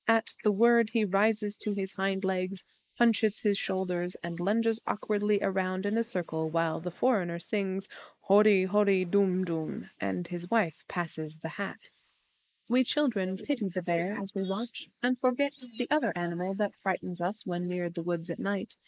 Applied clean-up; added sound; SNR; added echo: neural mask model Resemble Enhance denoiser.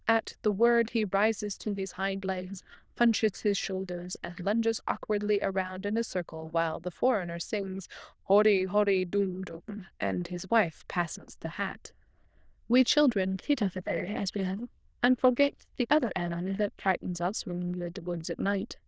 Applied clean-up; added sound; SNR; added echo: neural diffusion model UNIVERSE++.